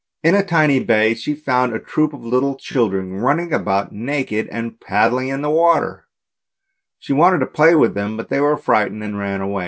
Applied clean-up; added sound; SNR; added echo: none; none; none; none.